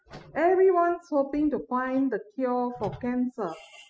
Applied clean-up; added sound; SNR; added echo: classical method spectral subtraction.